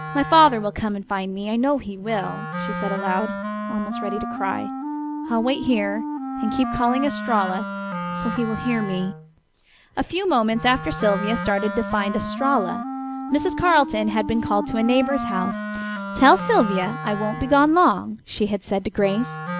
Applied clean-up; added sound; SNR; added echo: none; Wind instrument, woodwind instrument; 7 dB; none.